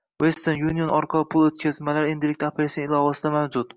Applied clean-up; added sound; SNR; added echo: none; none; none; none.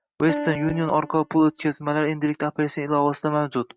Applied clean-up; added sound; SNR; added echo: neural mask model RNNoise.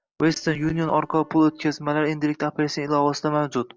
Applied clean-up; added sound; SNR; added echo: neural separator model SepFormer DNS4.